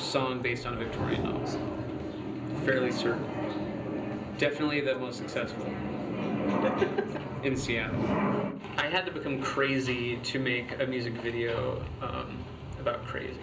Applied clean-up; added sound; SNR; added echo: none; Whoosh, swoosh, swish; 11 dB; reverberation time 0.5 s.